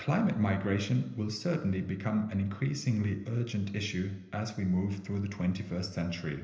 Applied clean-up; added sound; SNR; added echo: none; none; none; reverberation time 0.8 s.